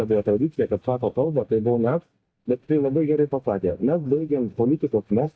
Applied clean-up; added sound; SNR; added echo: neural mask model DeepFilterNet 3.